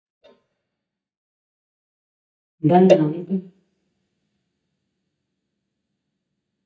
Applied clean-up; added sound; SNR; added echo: neural mask model DeepFilterNet 3.